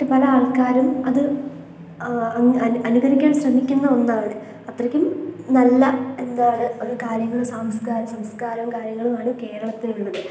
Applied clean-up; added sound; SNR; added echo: none; none; none; none.